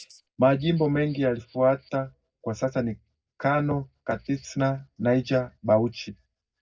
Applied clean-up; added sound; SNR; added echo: neural mask model DeepFilterNet 3.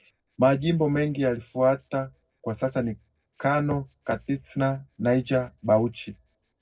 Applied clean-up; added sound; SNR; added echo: neural separator model SepFormer DNS4.